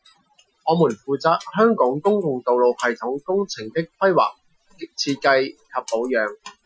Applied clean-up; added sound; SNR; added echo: classical method Wiener filter.